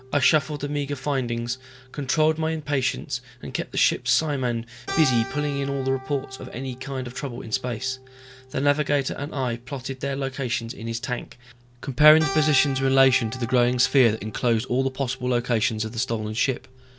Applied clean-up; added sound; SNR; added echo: none; Keyboard (musical); 16 dB; none.